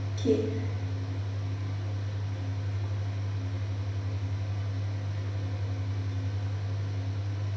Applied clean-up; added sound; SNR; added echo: none; none; none; reverberation time 0.9 s.